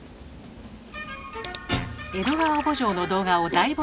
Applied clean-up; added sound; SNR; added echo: none; Train; 18 dB; none.